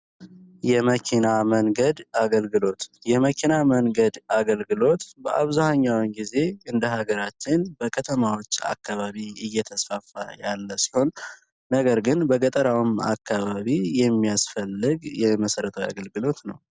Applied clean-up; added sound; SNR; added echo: none; none; none; none.